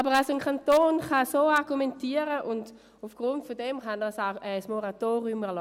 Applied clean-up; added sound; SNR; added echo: none; none; none; none.